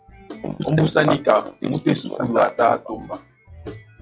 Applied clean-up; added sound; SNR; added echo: classical method log-MMSE.